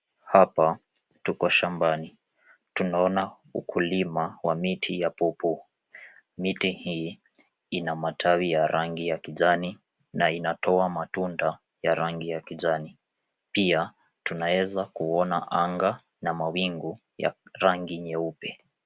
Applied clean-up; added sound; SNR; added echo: none; none; none; none.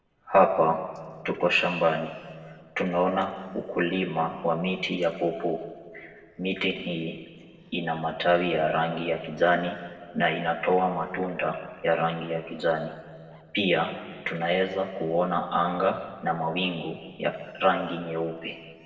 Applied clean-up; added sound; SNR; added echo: neural separator model SepFormer DNS4.